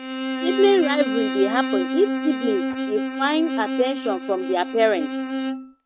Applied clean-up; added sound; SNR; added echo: neural mask model RNNoise.